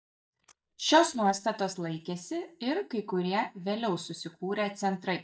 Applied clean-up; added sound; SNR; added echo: neural mask model DeepFilterNet 3.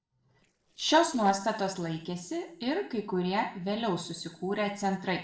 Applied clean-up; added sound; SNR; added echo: neural separator model SepFormer DNS4.